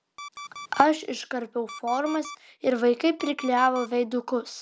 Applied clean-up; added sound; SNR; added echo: none; Alarm; 17 dB; none.